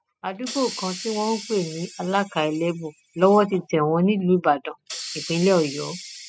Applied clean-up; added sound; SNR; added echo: classical method spectral subtraction.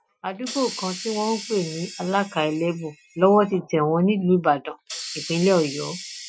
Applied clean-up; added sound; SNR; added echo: classical method Wiener filter.